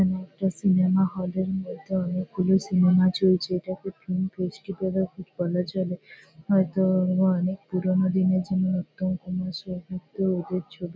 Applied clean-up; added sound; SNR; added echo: none; none; none; none.